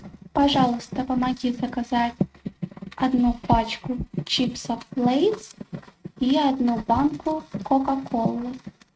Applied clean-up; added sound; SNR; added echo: neural mask model RNNoise.